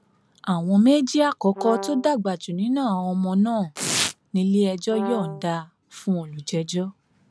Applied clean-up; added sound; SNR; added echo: none; Domestic sounds, home sounds + Brass instrument; 8 dB; none.